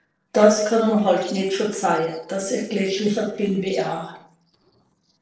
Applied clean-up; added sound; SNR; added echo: neural separator model SepFormer DNS4.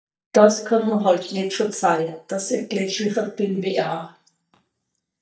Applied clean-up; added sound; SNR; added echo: neural mask model DeepFilterNet 3.